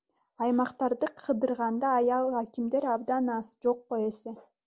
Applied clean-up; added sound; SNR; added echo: none; none; none; none.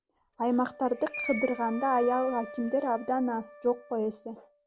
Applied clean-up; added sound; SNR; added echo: none; Screech + Wind instrument, woodwind instrument; 14 dB; none.